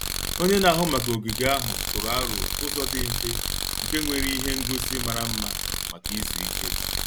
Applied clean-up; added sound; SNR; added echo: none; Tools; 0 dB; none.